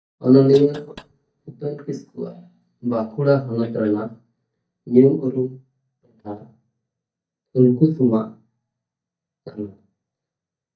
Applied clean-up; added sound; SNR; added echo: neural mask model DeepFilterNet 3.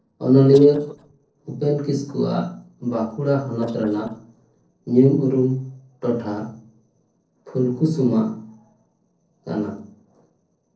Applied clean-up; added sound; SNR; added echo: neural separator model SepFormer DNS4.